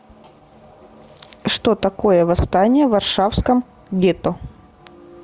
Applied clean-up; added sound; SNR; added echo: none; none; none; none.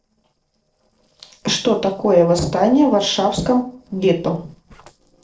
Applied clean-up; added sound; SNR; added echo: neural separator model SepFormer DNS4.